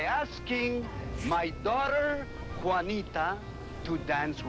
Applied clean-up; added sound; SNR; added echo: none; Wind instrument, woodwind instrument + Zipper (clothing); 16 dB; none.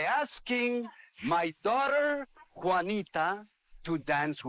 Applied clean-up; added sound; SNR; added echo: neural mask model Resemble Enhance denoiser.